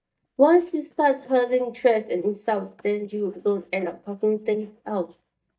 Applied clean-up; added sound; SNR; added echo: neural mask model DeepFilterNet 3.